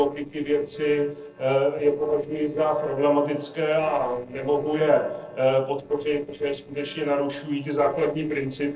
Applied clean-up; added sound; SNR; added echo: neural separator model SepFormer DNS4.